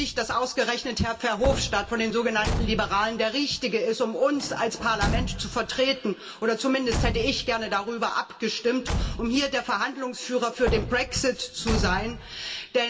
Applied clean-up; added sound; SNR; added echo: none; Slam / Truck / Car; 7 dB; reverberation time 0.7 s.